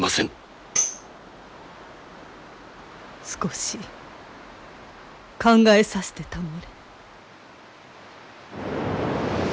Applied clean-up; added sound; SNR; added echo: none; Tambourine; 4 dB; none.